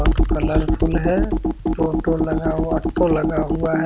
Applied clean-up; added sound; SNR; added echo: none; Computer keyboard; -3 dB; none.